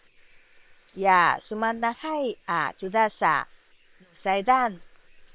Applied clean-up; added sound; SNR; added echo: neural separator model SepFormer WHAM!.